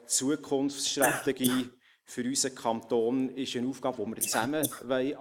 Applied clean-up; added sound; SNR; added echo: neural mask model Resemble Enhance denoiser.